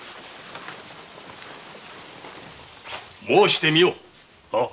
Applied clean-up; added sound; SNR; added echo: none; none; none; none.